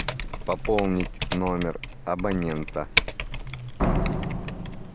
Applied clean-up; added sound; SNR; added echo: none; Typing + Slam; 0 dB; none.